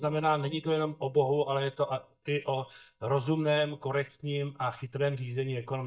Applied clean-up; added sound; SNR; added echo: neural mask model DeepFilterNet 3.